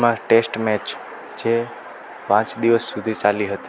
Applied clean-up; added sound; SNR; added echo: none; none; none; none.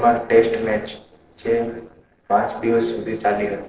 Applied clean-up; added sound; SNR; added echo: neural separator model SepFormer DNS4.